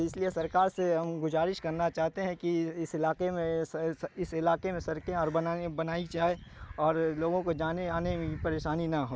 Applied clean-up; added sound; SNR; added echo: none; none; none; none.